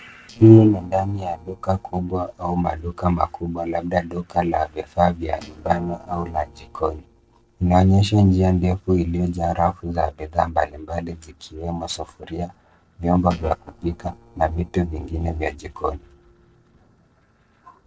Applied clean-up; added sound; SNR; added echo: neural separator model SepFormer DNS4.